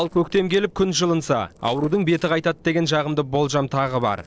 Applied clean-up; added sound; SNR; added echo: neural separator model SepFormer DNS4.